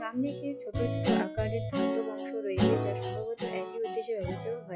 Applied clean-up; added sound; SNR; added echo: classical method log-MMSE.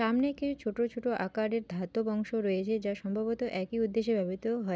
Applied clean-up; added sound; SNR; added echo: none; none; none; none.